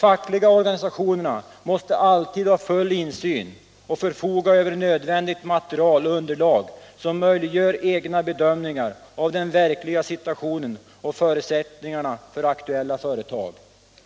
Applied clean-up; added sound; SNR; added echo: none; none; none; none.